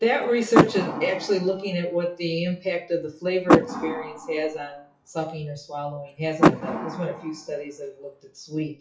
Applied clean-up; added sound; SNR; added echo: classical method WPE with log-MMSE.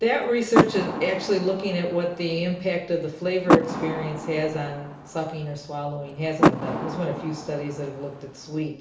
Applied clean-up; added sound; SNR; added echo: none; Door / Car; 1 dB; reverberation time 0.7 s.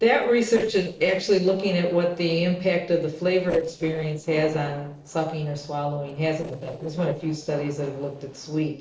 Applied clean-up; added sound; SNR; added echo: neural separator model SepFormer DNS4.